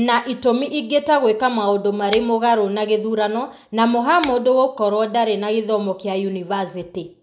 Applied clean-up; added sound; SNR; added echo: none; Finger snapping; 19 dB; none.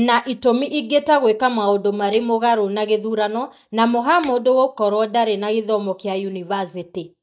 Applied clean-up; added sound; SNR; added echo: neural mask model DeepFilterNet 3.